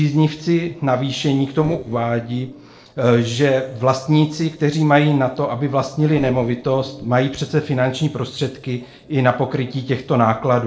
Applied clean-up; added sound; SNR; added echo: neural separator model SepFormer DNS4.